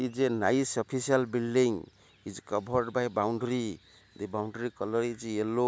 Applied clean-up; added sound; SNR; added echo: none; none; none; none.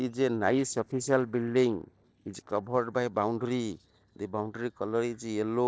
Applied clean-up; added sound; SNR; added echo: neural separator model SepFormer DNS4.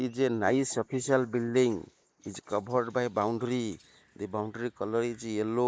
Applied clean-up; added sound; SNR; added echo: neural mask model Resemble Enhance denoiser.